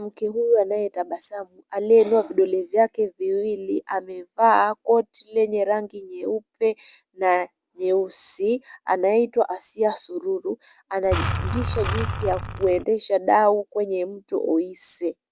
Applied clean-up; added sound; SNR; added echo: none; Engine; 4 dB; none.